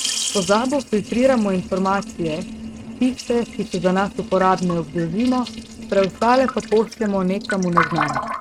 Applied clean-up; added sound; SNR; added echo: neural mask model RNNoise.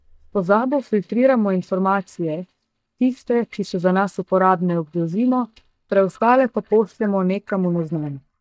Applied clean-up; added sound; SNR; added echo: neural mask model DeepFilterNet 3.